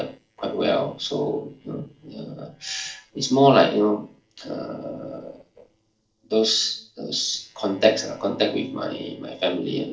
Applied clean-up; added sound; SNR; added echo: neural separator model SepFormer DNS4.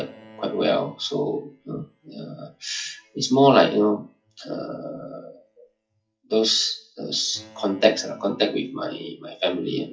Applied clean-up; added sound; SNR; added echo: classical method WPE with log-MMSE.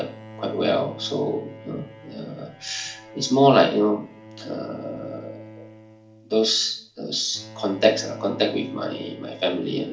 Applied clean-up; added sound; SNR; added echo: none; Bowed string instrument; 17 dB; reverberation time 0.4 s.